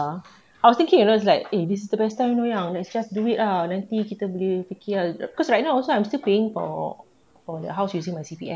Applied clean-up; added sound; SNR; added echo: none; none; none; none.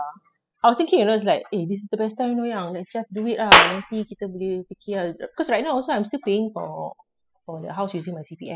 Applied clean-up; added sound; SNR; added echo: classical method spectral subtraction.